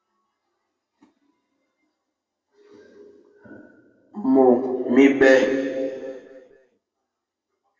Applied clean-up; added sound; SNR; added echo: none; none; none; reverberation time 2.2 s.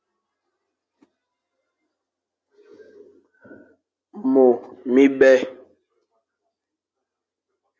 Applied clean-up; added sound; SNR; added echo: none; none; none; none.